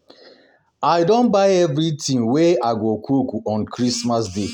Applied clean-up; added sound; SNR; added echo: none; none; none; none.